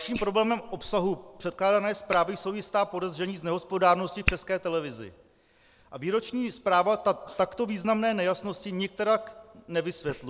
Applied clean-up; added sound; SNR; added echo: neural mask model Resemble Enhance denoiser.